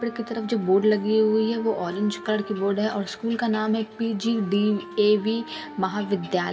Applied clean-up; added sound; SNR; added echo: none; Wind instrument, woodwind instrument; 17 dB; reverberation time 1.9 s.